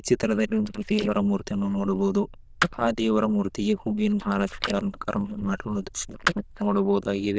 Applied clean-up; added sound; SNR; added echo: neural diffusion model UNIVERSE++.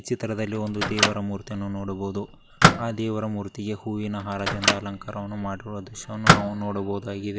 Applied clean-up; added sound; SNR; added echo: none; Microwave oven; -3 dB; none.